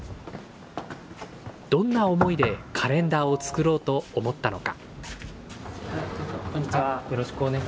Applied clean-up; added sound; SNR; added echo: none; none; none; none.